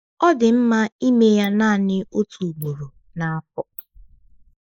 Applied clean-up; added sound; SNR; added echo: neural mask model Resemble Enhance denoiser.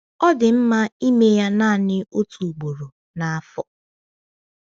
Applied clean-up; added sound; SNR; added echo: none; none; none; none.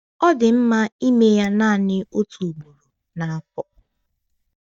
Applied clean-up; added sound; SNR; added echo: neural mask model DeepFilterNet 3.